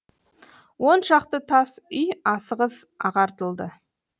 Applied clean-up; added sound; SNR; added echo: none; none; none; none.